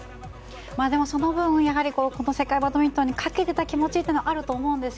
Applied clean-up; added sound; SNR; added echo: none; Growling; 18 dB; none.